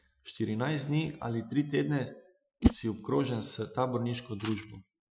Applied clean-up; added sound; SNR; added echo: classical method Wiener filter.